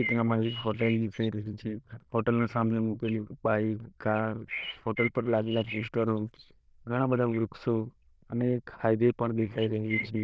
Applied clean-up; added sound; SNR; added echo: neural diffusion model UNIVERSE++.